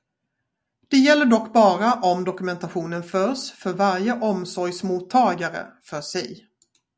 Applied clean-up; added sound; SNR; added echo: none; none; none; none.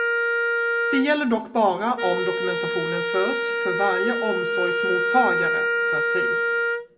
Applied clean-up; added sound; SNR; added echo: none; Wind instrument, woodwind instrument; -2 dB; reverberation time 0.9 s.